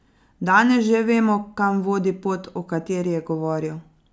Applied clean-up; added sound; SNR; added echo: none; none; none; none.